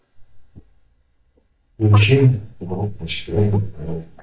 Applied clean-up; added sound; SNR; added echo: neural mask model DeepFilterNet 3.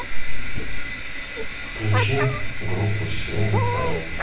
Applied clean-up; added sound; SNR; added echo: none; Meow; 12 dB; reverberation time 0.3 s.